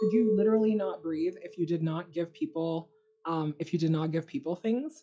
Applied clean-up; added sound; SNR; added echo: classical method log-MMSE.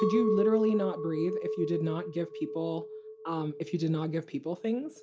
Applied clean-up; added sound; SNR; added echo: none; Chink, clink; 3 dB; none.